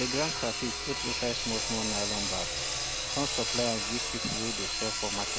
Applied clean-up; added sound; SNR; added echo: none; Sawing; -3 dB; none.